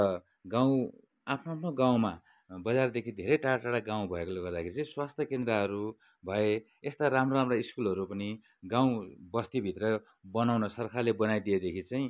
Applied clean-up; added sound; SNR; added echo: none; none; none; none.